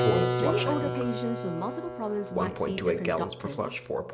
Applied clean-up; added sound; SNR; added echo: none; Keyboard (musical) + Toilet flush; -4 dB; none.